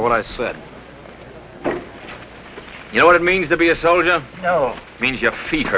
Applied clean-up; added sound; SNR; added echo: none; none; none; none.